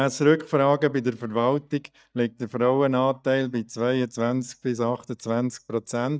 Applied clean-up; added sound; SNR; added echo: neural mask model DeepFilterNet 3.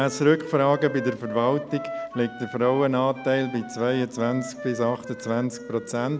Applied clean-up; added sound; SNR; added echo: none; Wind instrument, woodwind instrument; 13 dB; none.